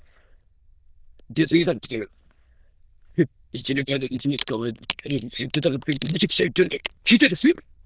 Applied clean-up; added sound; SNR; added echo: neural diffusion model UNIVERSE++.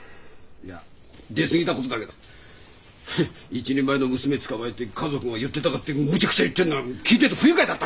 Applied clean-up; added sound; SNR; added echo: none; none; none; none.